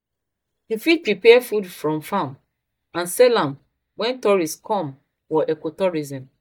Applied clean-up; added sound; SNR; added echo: neural mask model DeepFilterNet 3.